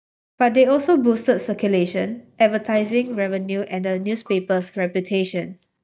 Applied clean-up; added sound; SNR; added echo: neural mask model DeepFilterNet 3.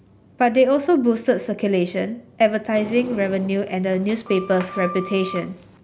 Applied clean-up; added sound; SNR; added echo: none; Sliding door; 14 dB; none.